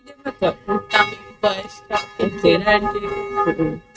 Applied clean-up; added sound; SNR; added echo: neural mask model RNNoise.